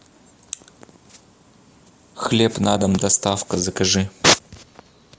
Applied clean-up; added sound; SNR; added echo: none; none; none; none.